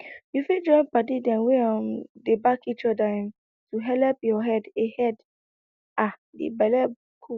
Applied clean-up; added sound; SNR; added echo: none; none; none; none.